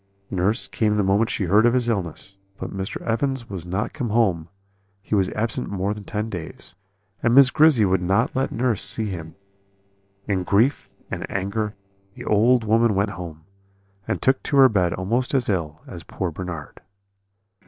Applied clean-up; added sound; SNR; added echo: neural separator model SepFormer DNS4.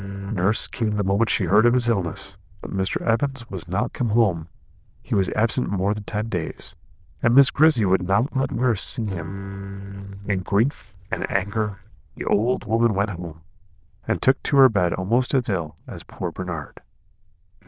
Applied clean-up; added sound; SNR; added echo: neural diffusion model UNIVERSE++.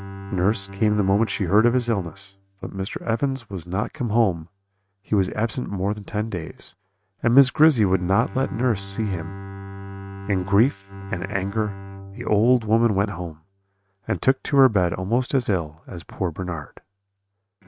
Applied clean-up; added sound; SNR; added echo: neural mask model RNNoise.